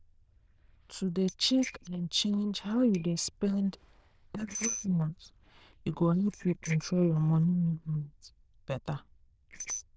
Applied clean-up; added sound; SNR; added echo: neural diffusion model UNIVERSE++.